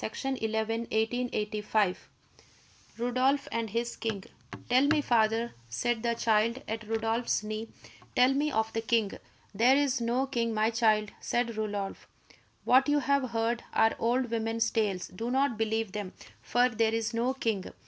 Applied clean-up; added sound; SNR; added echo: none; none; none; none.